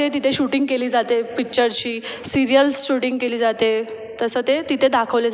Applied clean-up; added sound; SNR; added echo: none; none; none; none.